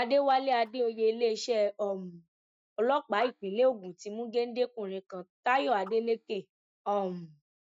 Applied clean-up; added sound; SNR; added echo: neural mask model DeepFilterNet 3.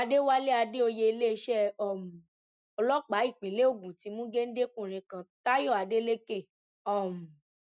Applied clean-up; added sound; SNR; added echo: none; none; none; none.